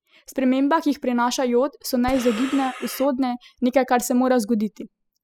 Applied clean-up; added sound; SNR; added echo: classical method spectral subtraction.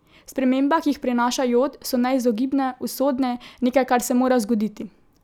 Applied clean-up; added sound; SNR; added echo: none; none; none; none.